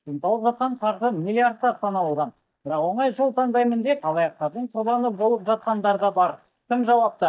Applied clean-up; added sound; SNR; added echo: neural mask model DeepFilterNet 3.